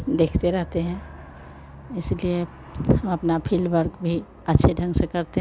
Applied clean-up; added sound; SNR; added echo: none; Aircraft; 18 dB; none.